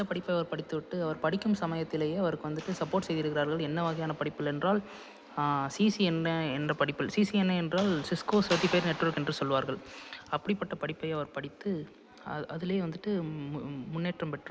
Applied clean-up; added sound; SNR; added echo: none; none; none; none.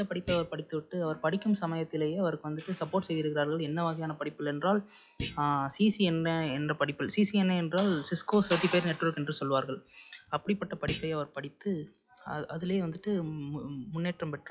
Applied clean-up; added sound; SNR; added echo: classical method log-MMSE.